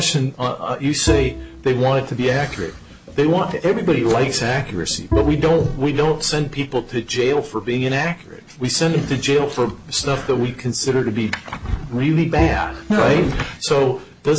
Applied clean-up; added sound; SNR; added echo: none; Bowed string instrument; 8 dB; none.